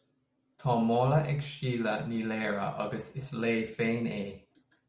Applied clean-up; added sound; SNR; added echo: none; none; none; none.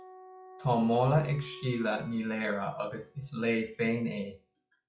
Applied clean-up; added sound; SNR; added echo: classical method log-MMSE.